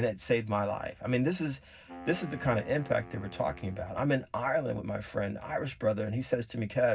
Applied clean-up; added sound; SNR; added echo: none; Wind instrument, woodwind instrument; 18 dB; reverberation time 0.4 s.